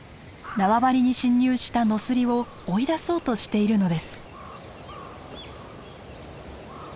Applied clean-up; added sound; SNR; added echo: none; none; none; none.